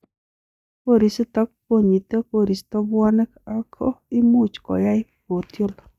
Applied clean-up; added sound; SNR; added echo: neural mask model DeepFilterNet 3.